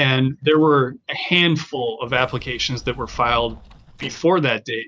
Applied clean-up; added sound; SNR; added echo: neural mask model DeepFilterNet 3.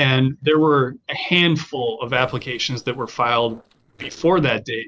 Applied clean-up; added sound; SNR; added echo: neural separator model SepFormer DNS4.